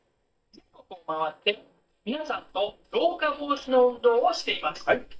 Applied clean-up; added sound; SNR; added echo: neural mask model DeepFilterNet 3.